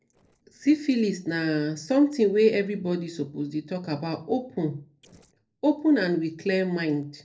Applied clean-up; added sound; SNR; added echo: neural separator model SepFormer DNS4.